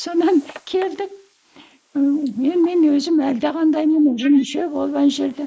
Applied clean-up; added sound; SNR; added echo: neural mask model Resemble Enhance denoiser.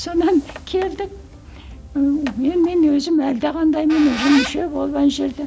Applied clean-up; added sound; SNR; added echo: none; Squeak; 15 dB; none.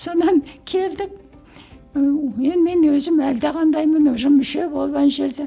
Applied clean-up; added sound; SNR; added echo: none; none; none; none.